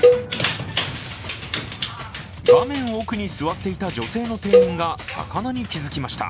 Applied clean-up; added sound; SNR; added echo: none; Cowbell; -4 dB; none.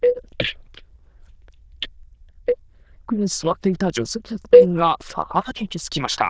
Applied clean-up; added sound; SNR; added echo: neural diffusion model UNIVERSE++.